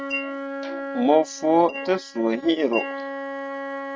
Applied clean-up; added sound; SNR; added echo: neural mask model RNNoise.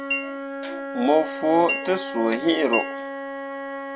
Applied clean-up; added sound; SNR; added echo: none; Wind instrument, woodwind instrument + Chink, clink; 6 dB; none.